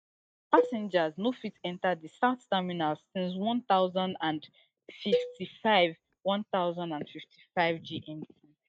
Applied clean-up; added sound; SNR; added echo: neural mask model DeepFilterNet 3.